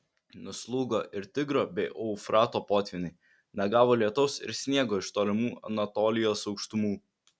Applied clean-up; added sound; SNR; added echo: none; none; none; none.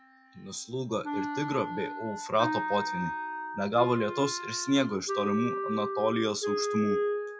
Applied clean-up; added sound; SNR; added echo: classical method WPE with log-MMSE.